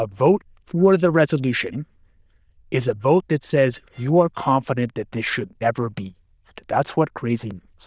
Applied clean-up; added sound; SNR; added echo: neural diffusion model UNIVERSE++.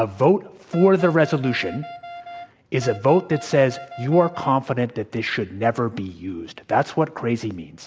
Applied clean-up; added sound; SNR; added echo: none; Wind instrument, woodwind instrument; 15 dB; none.